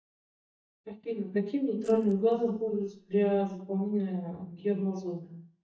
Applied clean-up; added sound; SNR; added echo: neural mask model DeepFilterNet 3.